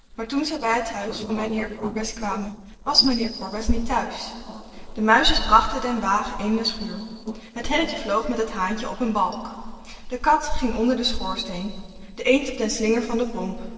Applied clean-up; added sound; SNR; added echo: neural separator model SepFormer DNS4.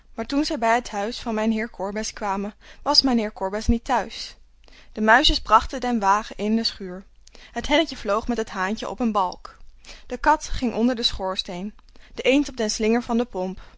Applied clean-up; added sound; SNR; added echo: none; none; none; none.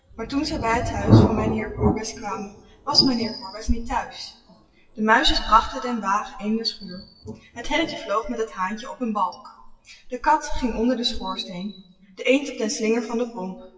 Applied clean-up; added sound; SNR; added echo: classical method WPE with log-MMSE.